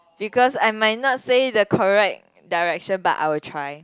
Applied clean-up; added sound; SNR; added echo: none; none; none; none.